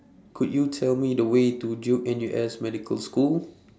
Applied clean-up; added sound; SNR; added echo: none; none; none; none.